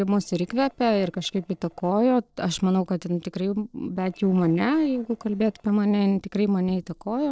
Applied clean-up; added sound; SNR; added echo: neural separator model SepFormer DNS4.